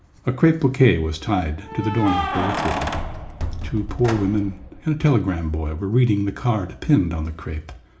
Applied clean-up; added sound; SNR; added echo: none; Keys jangling; 9 dB; reverberation time 0.4 s.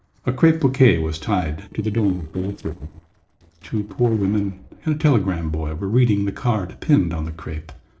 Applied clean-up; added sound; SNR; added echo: neural separator model SepFormer DNS4.